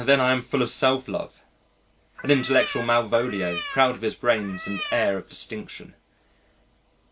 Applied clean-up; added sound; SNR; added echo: none; Cat; 9 dB; none.